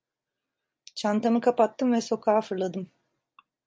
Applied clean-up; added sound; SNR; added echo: none; none; none; none.